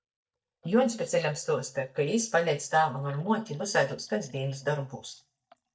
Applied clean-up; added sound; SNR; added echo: neural mask model DeepFilterNet 3.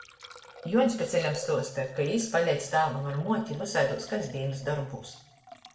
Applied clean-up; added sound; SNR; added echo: none; Liquid; 18 dB; reverberation time 0.6 s.